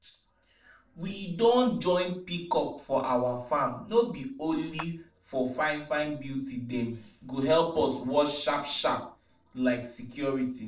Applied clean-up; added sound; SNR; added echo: neural separator model SepFormer DNS4.